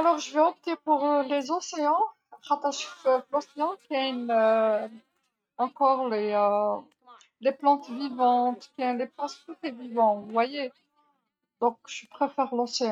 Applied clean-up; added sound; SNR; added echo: neural mask model RNNoise.